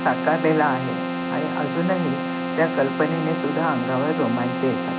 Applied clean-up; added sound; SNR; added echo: none; Keyboard (musical); 2 dB; none.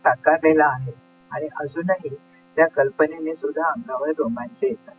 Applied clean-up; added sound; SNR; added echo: classical method spectral subtraction.